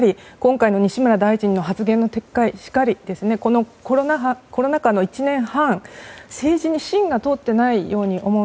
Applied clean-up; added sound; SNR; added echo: none; none; none; none.